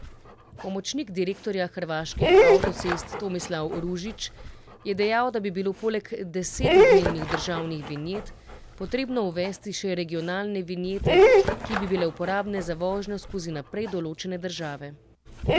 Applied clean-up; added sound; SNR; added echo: none; Dog; -4 dB; none.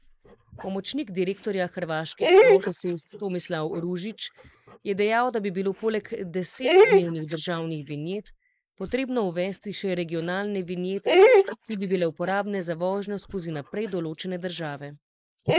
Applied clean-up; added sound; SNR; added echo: neural mask model Resemble Enhance denoiser.